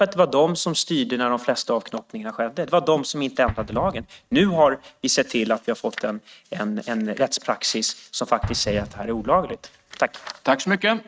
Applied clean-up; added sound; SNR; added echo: neural mask model RNNoise.